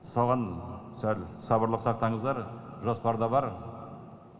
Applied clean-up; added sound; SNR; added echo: none; none; none; none.